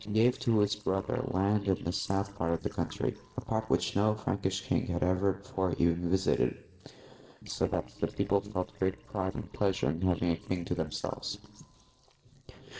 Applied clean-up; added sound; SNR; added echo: neural separator model SepFormer DNS4.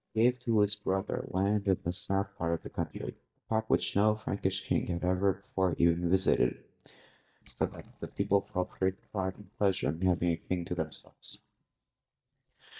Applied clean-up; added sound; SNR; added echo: neural mask model DeepFilterNet 3.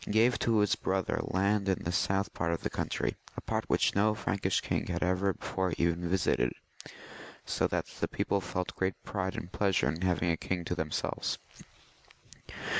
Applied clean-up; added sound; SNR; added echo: none; none; none; none.